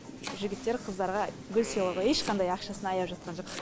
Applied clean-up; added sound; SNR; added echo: none; Fart + Domestic sounds, home sounds; 15 dB; none.